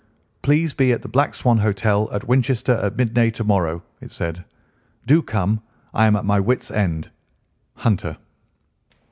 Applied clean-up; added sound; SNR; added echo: none; none; none; none.